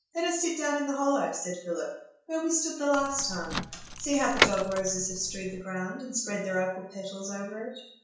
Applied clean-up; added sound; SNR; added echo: none; Door / Car; 2 dB; reverberation time 0.5 s.